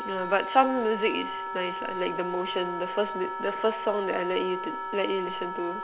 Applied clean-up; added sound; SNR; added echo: none; Wind instrument, woodwind instrument; 6 dB; none.